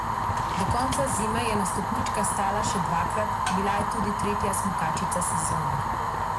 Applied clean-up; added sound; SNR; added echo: none; Fire; -4 dB; none.